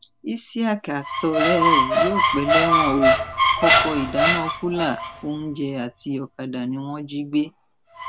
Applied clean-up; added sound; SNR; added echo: none; Squeak; -3 dB; none.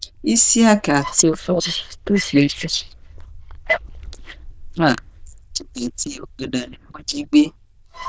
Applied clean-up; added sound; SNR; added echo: neural diffusion model UNIVERSE++.